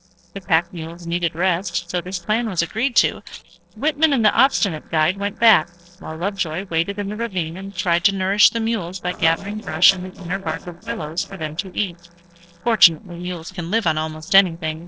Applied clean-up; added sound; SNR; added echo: neural separator model SepFormer DNS4.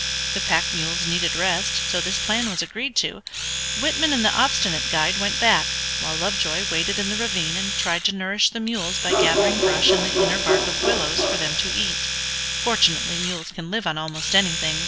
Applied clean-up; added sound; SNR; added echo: none; Domestic sounds, home sounds + Bark; -1 dB; none.